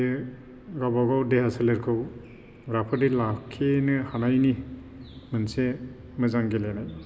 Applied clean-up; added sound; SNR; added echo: none; none; none; none.